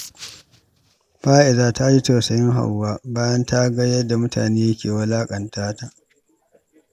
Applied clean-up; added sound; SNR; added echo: none; none; none; none.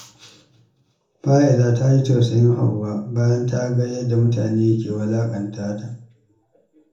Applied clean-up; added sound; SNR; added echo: none; none; none; reverberation time 1.0 s.